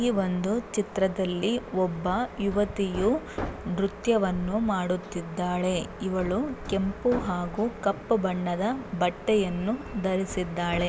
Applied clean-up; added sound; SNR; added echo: none; Hammer; 15 dB; none.